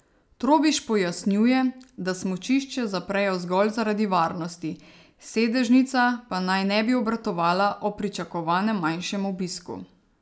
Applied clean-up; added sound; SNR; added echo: none; none; none; none.